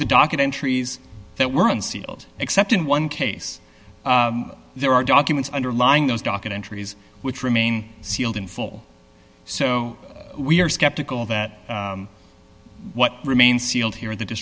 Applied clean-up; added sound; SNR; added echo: none; none; none; none.